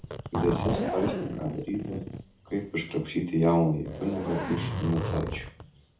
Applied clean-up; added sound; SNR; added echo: none; Zipper (clothing); 4 dB; reverberation time 0.4 s.